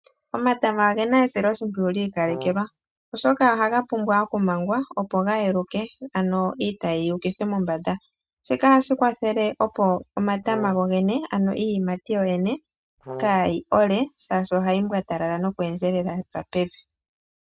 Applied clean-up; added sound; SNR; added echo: neural mask model RNNoise.